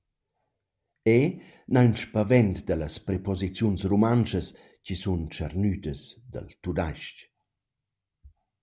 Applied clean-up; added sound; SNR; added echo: none; none; none; none.